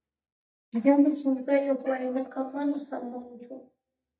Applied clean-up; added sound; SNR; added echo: neural mask model DeepFilterNet 3.